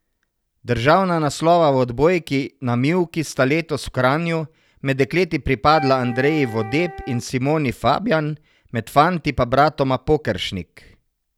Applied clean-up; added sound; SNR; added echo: none; Wind instrument, woodwind instrument; 14 dB; none.